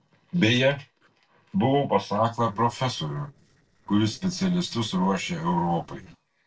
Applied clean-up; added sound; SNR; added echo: neural separator model SepFormer DNS4.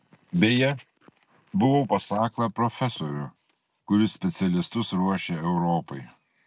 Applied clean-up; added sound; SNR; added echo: none; none; none; none.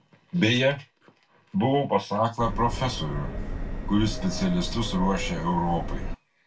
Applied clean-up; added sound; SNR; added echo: none; Subway, metro, underground; 4 dB; reverberation time 0.2 s.